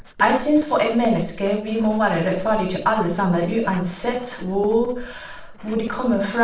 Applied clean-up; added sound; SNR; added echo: neural separator model SepFormer DNS4.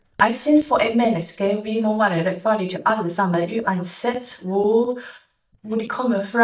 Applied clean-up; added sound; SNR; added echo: neural mask model DeepFilterNet 3.